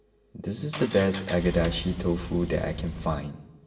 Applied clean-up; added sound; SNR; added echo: none; Engine; 8 dB; reverberation time 0.8 s.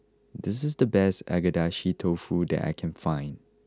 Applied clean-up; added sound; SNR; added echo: none; none; none; none.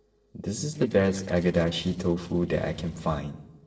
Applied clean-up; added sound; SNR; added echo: neural separator model SepFormer DNS4.